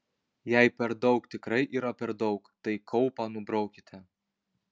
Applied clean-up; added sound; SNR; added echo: none; none; none; none.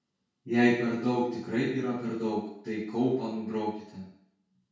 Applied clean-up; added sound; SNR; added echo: none; none; none; reverberation time 0.6 s.